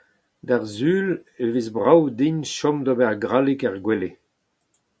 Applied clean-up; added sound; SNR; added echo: none; none; none; none.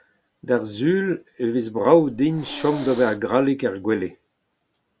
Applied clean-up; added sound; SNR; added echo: none; Hiss; 14 dB; none.